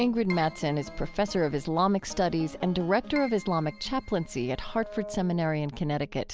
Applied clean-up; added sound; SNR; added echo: none; Keyboard (musical); 19 dB; none.